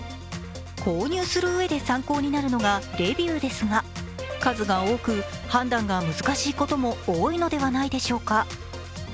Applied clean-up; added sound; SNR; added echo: none; none; none; none.